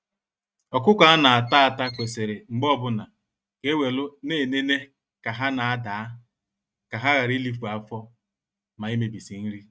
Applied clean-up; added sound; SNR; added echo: neural mask model RNNoise.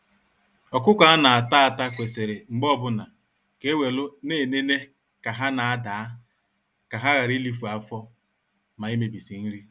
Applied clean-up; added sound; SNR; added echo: none; Squeak; 14 dB; none.